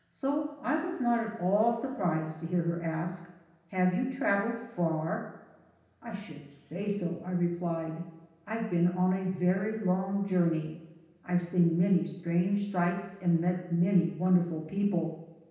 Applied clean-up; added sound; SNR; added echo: none; none; none; reverberation time 0.9 s.